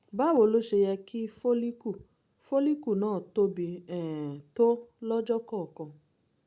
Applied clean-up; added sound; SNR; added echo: none; none; none; none.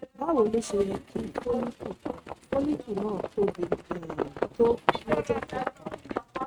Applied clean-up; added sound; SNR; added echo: neural mask model RNNoise.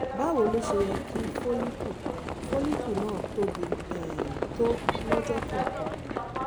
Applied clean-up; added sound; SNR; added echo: none; Livestock, farm animals, working animals; 0 dB; none.